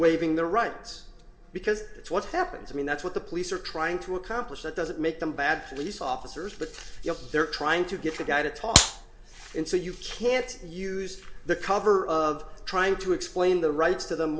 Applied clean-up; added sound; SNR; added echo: none; Clapping; -5 dB; reverberation time 0.3 s.